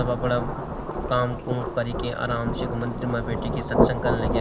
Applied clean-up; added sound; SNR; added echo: none; Rain / Thunderstorm; -1 dB; none.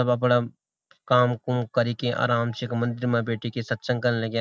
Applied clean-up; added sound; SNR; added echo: none; none; none; none.